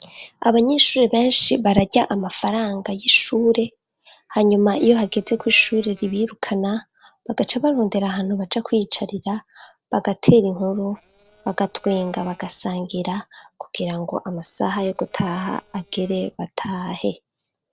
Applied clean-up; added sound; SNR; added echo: neural separator model SepFormer DNS4.